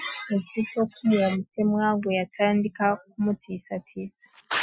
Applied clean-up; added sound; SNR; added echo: classical method Wiener filter.